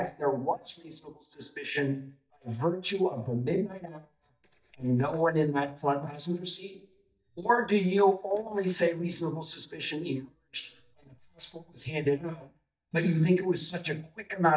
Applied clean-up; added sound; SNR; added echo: neural mask model DeepFilterNet 3.